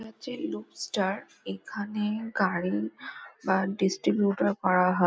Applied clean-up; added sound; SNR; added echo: none; none; none; none.